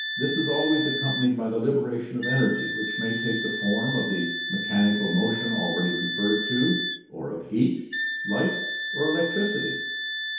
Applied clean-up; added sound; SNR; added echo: none; Wind instrument, woodwind instrument; 4 dB; reverberation time 2.2 s.